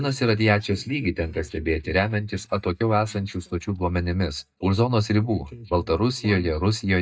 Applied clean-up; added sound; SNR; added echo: neural mask model DeepFilterNet 3.